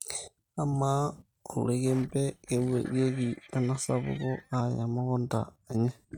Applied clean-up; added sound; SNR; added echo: neural mask model RNNoise.